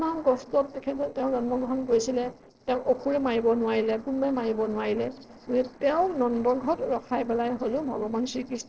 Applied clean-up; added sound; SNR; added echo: neural separator model SepFormer DNS4.